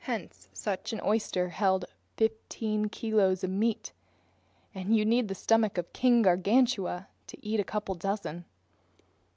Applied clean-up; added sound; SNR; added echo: none; none; none; none.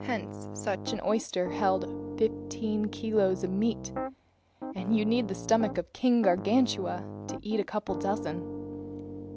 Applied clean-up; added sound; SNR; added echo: none; Piano; 8 dB; none.